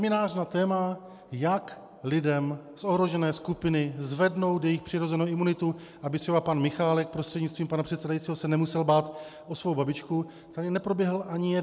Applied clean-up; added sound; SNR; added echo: none; none; none; none.